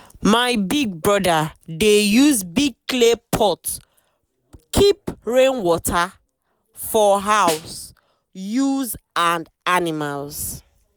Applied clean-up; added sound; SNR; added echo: none; Snare drum; 14 dB; none.